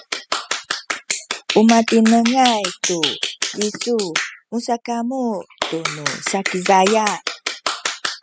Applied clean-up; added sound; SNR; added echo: classical method spectral subtraction.